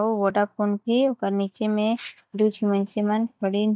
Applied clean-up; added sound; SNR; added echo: neural mask model DeepFilterNet 3.